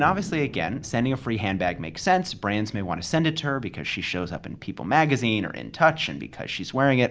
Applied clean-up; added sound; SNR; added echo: none; Thunder; 20 dB; none.